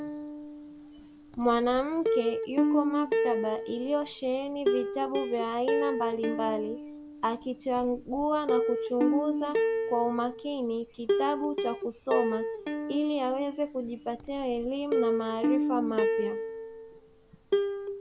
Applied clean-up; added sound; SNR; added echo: none; Plucked string instrument; 0 dB; none.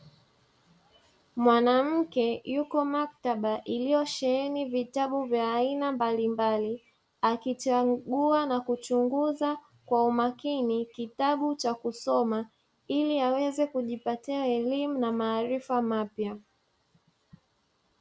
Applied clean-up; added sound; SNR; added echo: none; none; none; none.